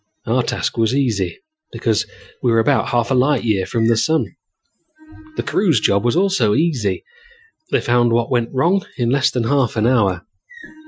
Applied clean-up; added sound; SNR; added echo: classical method Wiener filter.